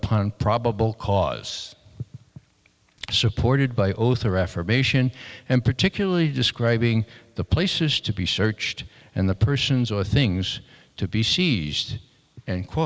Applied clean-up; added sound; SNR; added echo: none; none; none; none.